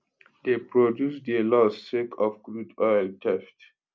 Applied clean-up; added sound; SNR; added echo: none; none; none; none.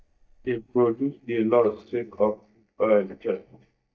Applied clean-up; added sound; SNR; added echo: neural mask model DeepFilterNet 3.